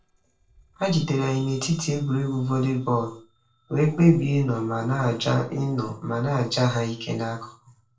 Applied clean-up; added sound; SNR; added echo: neural separator model SepFormer DNS4.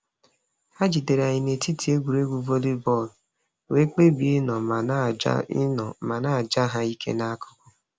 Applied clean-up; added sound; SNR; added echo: none; none; none; none.